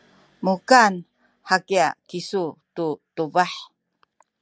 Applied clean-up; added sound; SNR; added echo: none; none; none; none.